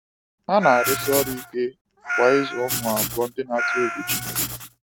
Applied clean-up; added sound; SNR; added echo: none; Writing + Meow; 3 dB; none.